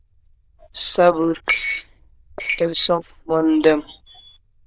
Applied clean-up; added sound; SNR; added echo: neural diffusion model UNIVERSE++.